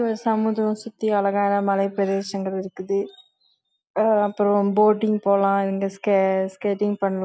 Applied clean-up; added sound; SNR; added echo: none; none; none; none.